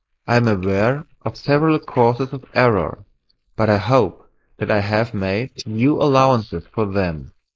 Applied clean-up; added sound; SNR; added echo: neural mask model Resemble Enhance denoiser.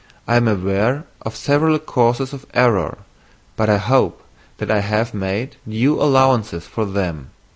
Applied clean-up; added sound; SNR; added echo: none; none; none; none.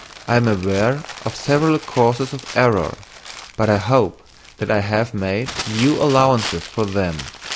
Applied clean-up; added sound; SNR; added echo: none; Crumpling, crinkling; 15 dB; none.